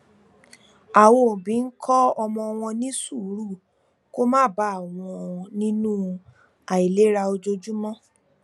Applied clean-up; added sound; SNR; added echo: none; none; none; none.